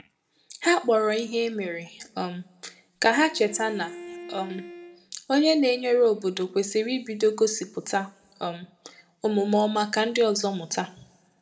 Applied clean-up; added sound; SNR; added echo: none; Bowed string instrument; 16 dB; reverberation time 0.8 s.